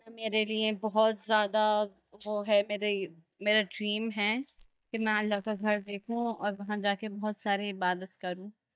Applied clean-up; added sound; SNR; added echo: neural mask model DeepFilterNet 3.